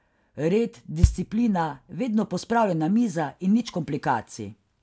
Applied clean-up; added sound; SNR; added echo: none; Bass drum; 3 dB; none.